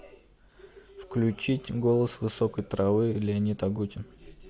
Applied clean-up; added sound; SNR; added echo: none; none; none; none.